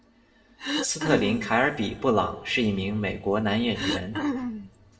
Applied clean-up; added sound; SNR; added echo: none; Cough; 3 dB; reverberation time 0.9 s.